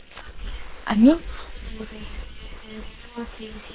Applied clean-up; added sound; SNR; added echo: neural separator model SepFormer WHAM!.